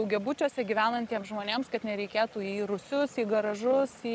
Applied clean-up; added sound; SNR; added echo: none; none; none; none.